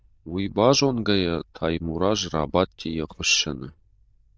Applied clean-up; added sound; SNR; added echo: neural diffusion model UNIVERSE++.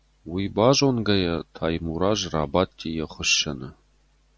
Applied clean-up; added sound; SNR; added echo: none; none; none; none.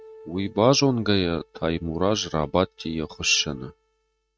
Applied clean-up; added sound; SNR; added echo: neural mask model RNNoise.